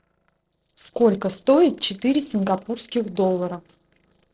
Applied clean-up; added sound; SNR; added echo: neural separator model SepFormer DNS4.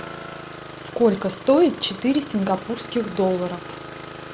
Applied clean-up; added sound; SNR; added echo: none; Engine starting; 14 dB; none.